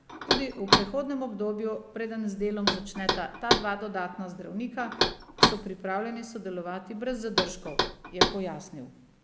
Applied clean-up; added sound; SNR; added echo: none; Knock; -3 dB; none.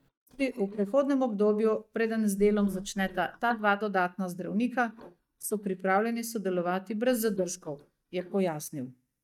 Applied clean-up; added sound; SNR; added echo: neural mask model DeepFilterNet 3.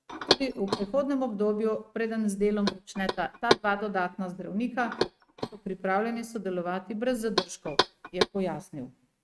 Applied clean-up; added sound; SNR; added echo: neural mask model RNNoise.